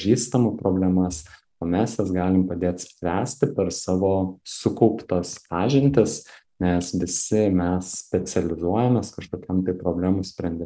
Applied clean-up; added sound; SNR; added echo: none; none; none; none.